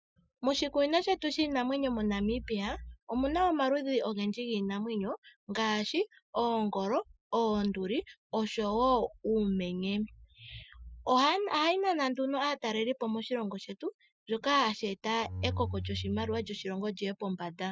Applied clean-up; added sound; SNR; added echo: classical method Wiener filter.